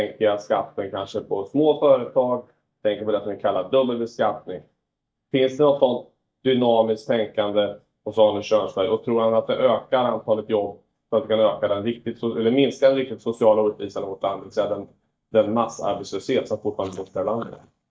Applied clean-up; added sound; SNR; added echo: neural mask model DeepFilterNet 3.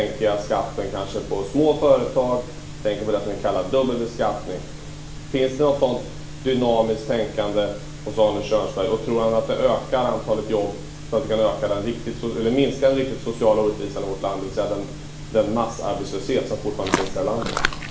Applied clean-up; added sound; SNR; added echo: none; Walk, footsteps; 3 dB; reverberation time 0.5 s.